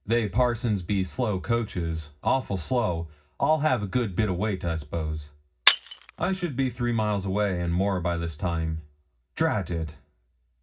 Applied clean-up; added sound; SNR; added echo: none; Shatter; 6 dB; reverberation time 0.4 s.